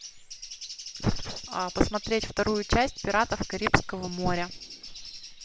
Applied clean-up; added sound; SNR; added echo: none; Bird; 13 dB; none.